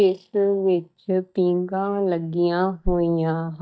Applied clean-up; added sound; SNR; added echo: neural mask model DeepFilterNet 3.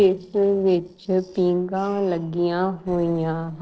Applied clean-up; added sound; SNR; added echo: neural separator model SepFormer DNS4.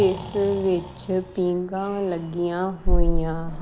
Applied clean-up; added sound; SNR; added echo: none; Breathing; 0 dB; none.